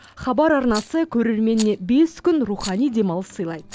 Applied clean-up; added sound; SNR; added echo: none; Rattle; 18 dB; none.